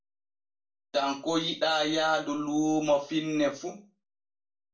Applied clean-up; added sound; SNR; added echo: none; none; none; reverberation time 0.3 s.